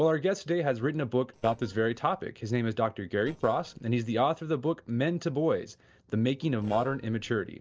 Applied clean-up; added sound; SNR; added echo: neural separator model SepFormer DNS4.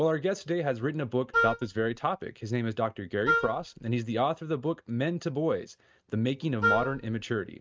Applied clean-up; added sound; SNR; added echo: neural mask model RNNoise.